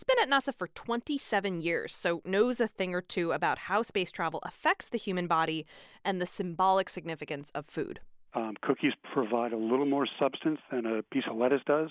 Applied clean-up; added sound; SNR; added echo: none; none; none; none.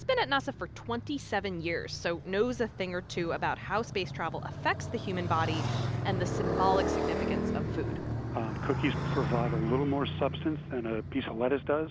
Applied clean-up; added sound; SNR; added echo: none; Motorcycle; 2 dB; none.